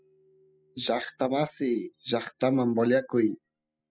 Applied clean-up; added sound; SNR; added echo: classical method spectral subtraction.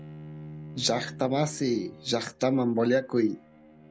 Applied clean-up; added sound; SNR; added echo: none; Bowed string instrument; 17 dB; none.